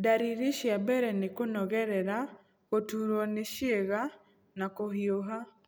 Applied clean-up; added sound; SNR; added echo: none; none; none; none.